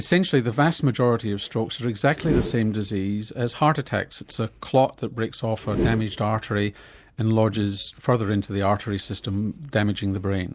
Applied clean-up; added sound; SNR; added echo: none; Whoosh, swoosh, swish; 7 dB; none.